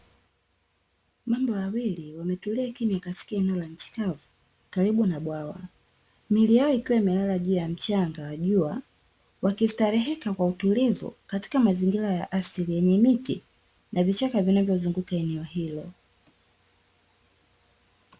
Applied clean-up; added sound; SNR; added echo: none; none; none; none.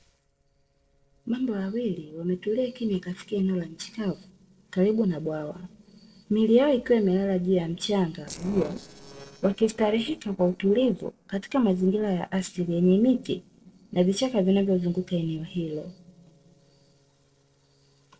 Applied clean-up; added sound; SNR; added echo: neural separator model SepFormer DNS4.